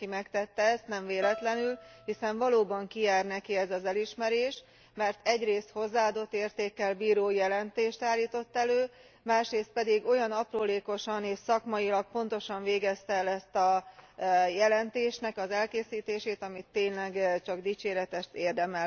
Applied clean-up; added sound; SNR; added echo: none; Bowed string instrument; 16 dB; none.